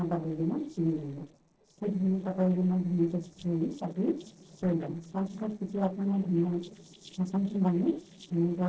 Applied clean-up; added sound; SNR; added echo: neural separator model SepFormer DNS4.